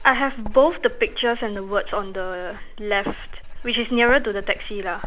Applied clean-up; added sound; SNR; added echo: none; Writing; 9 dB; none.